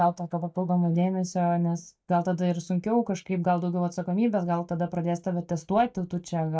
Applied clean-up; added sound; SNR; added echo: neural mask model DeepFilterNet 3.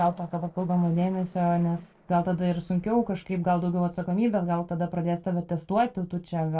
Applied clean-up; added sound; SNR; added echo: neural separator model SepFormer DNS4.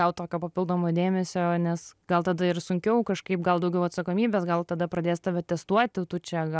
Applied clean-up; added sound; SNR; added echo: none; none; none; none.